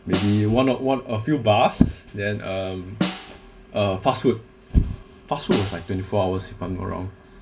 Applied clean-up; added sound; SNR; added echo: none; Snare drum; 8 dB; reverberation time 0.1 s.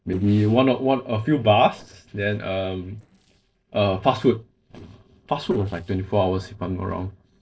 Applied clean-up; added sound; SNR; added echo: neural separator model SepFormer DNS4.